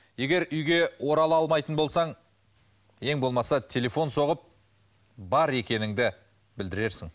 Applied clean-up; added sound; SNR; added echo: none; none; none; none.